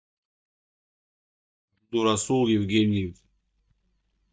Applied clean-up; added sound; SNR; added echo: neural mask model DeepFilterNet 3.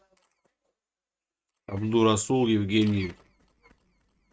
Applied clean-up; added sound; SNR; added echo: neural mask model RNNoise.